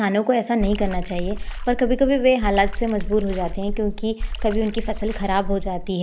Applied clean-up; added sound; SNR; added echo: none; Water / Splash, splatter; 4 dB; none.